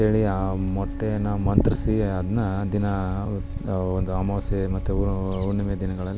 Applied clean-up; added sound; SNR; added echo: none; none; none; none.